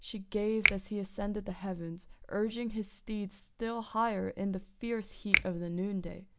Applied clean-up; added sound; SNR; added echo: none; Finger snapping; -2 dB; none.